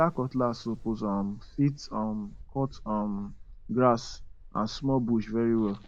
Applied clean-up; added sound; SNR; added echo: none; Mechanical fan; 17 dB; none.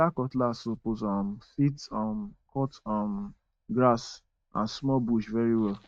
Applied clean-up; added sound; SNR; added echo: neural mask model RNNoise.